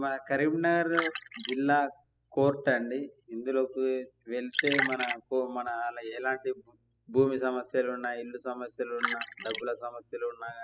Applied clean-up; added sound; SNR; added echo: classical method spectral subtraction.